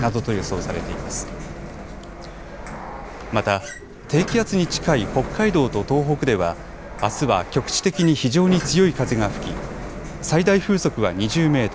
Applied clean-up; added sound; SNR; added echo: none; Sliding door; 10 dB; none.